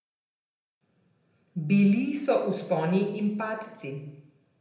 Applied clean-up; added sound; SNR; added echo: none; none; none; reverberation time 0.8 s.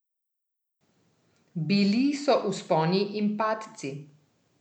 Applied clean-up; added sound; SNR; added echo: none; none; none; none.